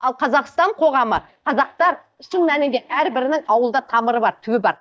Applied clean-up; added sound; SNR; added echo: neural mask model DeepFilterNet 3.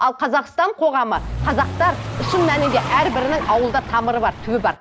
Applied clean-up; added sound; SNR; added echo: none; Car; 7 dB; none.